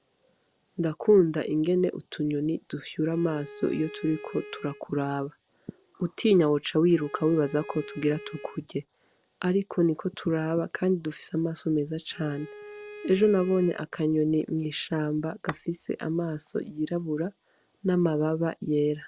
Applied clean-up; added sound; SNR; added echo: none; Tap / Glass + Bowed string instrument; 17 dB; none.